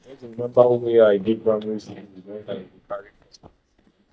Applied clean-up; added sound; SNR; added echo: neural mask model DeepFilterNet 3.